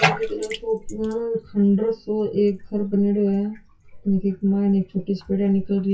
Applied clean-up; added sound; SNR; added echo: classical method WPE with log-MMSE.